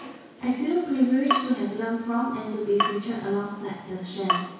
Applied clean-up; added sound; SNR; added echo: none; Drip / Water tap, faucet; 6 dB; reverberation time 1.1 s.